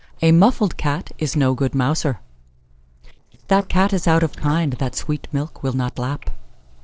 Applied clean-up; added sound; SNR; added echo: neural separator model SepFormer DNS4.